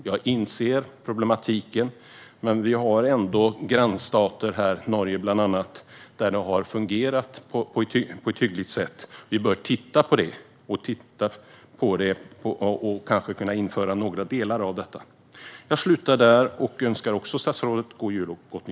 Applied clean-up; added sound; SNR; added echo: none; none; none; none.